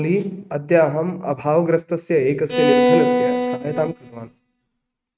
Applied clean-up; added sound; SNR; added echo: neural mask model RNNoise.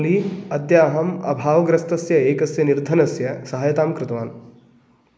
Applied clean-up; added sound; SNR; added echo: none; none; none; none.